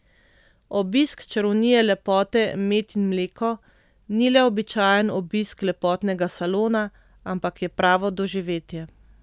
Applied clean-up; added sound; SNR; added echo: none; none; none; none.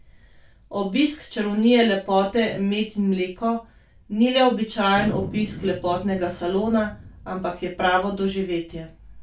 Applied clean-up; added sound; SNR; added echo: none; Thunder; 18 dB; reverberation time 0.2 s.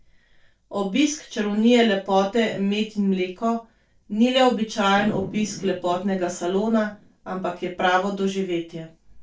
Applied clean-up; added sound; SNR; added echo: neural separator model SepFormer DNS4.